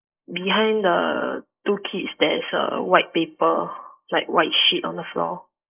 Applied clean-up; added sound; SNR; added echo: neural mask model Resemble Enhance denoiser.